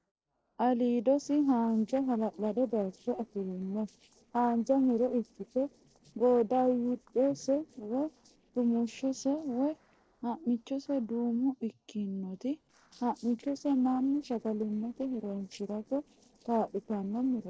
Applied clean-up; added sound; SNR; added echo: neural separator model SepFormer DNS4.